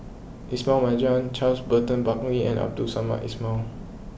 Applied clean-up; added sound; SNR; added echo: none; none; none; none.